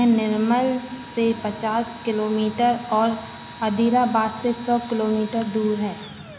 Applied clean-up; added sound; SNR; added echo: none; Engine / Drill; 16 dB; none.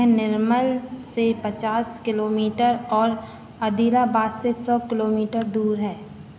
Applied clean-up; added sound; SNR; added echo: none; none; none; none.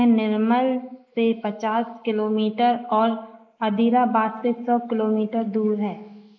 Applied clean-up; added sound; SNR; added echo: neural mask model Resemble Enhance denoiser.